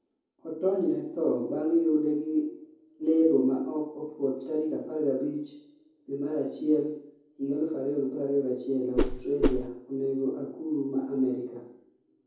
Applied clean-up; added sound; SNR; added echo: none; Whoosh, swoosh, swish; -2 dB; reverberation time 0.7 s.